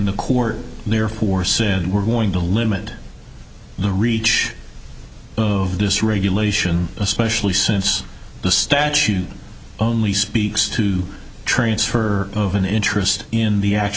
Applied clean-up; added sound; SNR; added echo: none; none; none; none.